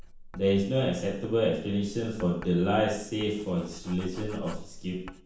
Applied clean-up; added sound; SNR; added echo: none; Writing; 16 dB; reverberation time 0.7 s.